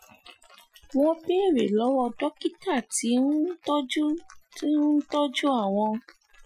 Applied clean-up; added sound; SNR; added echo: classical method Wiener filter.